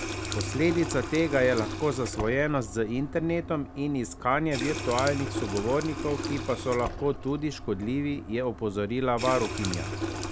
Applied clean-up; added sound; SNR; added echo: none; Water tap, faucet; 6 dB; none.